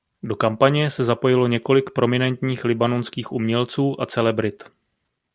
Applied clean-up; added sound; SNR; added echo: none; none; none; none.